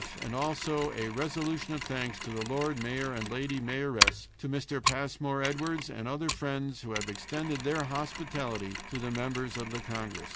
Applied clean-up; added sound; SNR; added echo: none; Mechanisms; 3 dB; none.